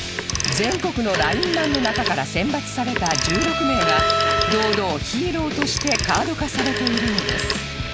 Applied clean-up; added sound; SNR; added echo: none; Telephone + Bowed string instrument; 2 dB; none.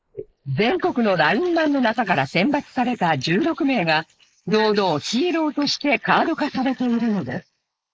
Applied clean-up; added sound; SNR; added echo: neural mask model Resemble Enhance denoiser.